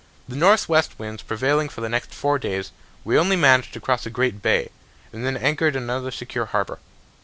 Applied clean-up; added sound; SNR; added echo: none; none; none; none.